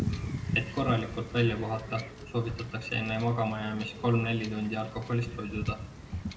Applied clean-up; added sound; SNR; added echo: none; Wind / Ocean / Boat, Water vehicle; 8 dB; reverberation time 0.9 s.